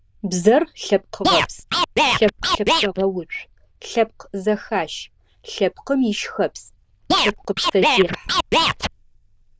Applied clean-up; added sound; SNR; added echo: neural diffusion model UNIVERSE++.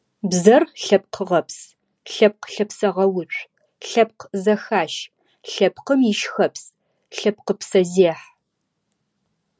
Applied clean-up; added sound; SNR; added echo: none; none; none; none.